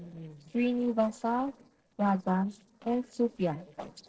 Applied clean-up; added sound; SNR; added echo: neural separator model SepFormer DNS4.